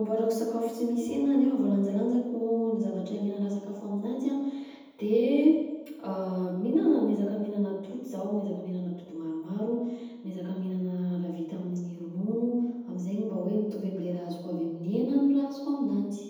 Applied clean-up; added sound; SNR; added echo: none; none; none; reverberation time 1.1 s.